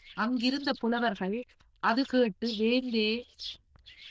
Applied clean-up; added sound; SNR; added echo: neural diffusion model UNIVERSE++.